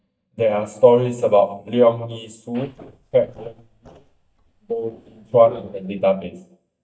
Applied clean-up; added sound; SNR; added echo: neural mask model DeepFilterNet 3.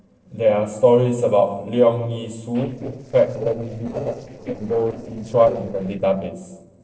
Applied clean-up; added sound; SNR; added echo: neural separator model SepFormer DNS4.